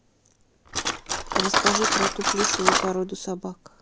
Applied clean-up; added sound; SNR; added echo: none; Cutlery, silverware; -4 dB; none.